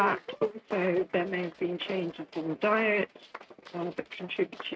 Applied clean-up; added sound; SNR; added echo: neural mask model RNNoise.